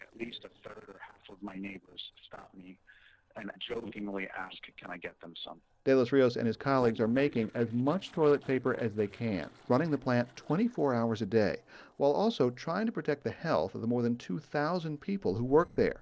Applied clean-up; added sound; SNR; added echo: neural separator model SepFormer DNS4.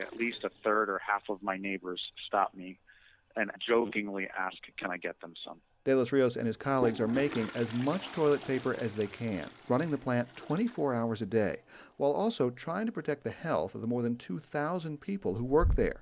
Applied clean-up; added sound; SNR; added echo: none; Toilet flush; 11 dB; none.